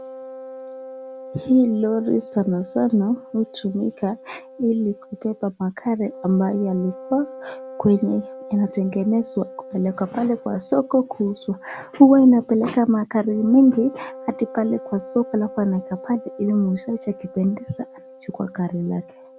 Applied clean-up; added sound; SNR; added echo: none; Wind instrument, woodwind instrument; 17 dB; none.